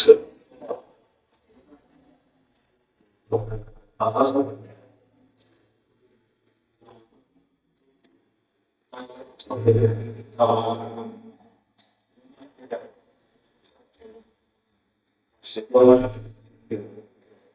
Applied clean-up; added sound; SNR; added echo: neural mask model DeepFilterNet 3.